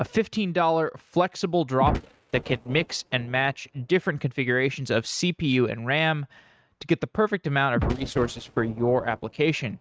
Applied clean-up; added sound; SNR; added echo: neural mask model RNNoise.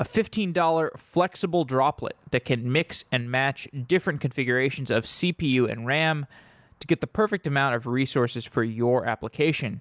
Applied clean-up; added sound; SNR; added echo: none; none; none; none.